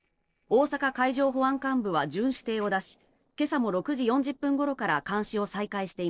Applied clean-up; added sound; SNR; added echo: neural separator model SepFormer DNS4.